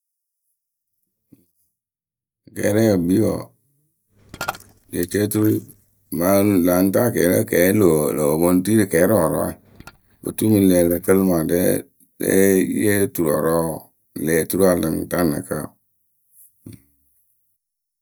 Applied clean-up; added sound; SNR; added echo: neural mask model DeepFilterNet 3.